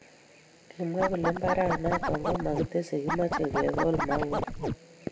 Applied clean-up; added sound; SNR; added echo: none; Scratching (performance technique); 1 dB; reverberation time 1.1 s.